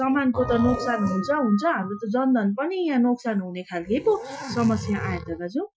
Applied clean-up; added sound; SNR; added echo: classical method Wiener filter.